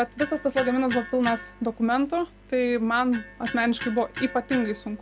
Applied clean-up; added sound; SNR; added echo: none; Electric guitar; 13 dB; none.